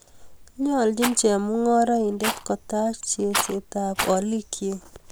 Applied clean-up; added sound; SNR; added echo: none; Rattle; 10 dB; none.